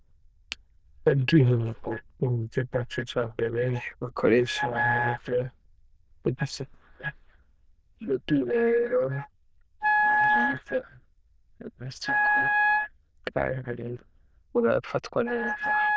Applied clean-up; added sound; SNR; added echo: neural diffusion model UNIVERSE++.